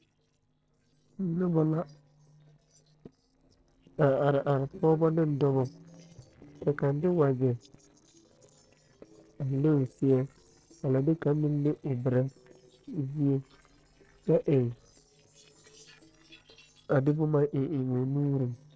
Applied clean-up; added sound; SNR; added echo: neural separator model SepFormer DNS4.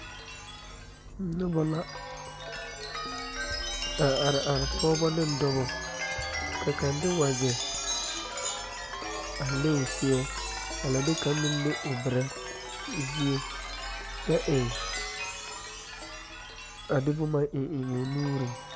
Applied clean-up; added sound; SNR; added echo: none; Chime; 5 dB; none.